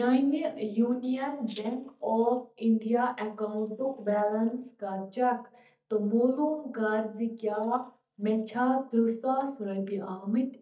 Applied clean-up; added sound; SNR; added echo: neural mask model DeepFilterNet 3.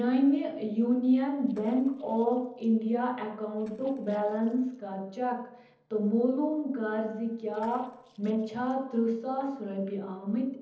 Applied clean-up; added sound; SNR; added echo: neural separator model SepFormer DNS4.